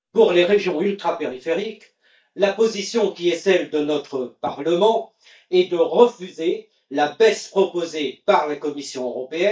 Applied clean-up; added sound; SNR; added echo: neural mask model DeepFilterNet 3.